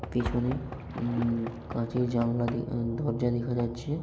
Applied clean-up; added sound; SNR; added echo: none; Splash, splatter + Knock / Wood; 12 dB; none.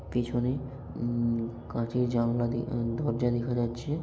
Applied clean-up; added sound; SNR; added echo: none; none; none; none.